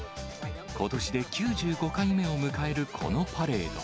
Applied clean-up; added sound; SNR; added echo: none; none; none; none.